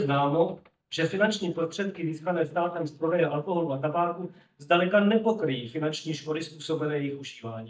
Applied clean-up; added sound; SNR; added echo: neural mask model DeepFilterNet 3.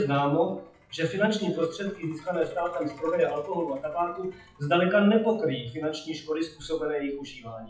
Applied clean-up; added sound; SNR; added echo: classical method WPE with log-MMSE.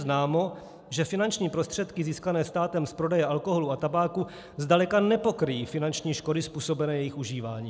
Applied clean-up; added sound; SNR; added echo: none; none; none; none.